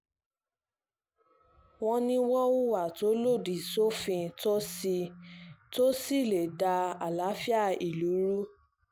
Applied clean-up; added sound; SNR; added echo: none; Telephone; 19 dB; none.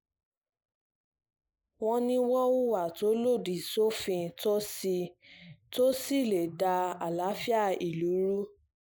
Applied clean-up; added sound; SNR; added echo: neural mask model Resemble Enhance denoiser.